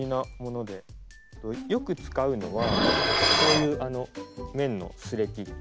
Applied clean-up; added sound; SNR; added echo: none; Dishes, pots, and pans; -2 dB; none.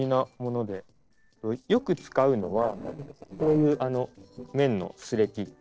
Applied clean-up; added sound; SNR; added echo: neural separator model SepFormer DNS4.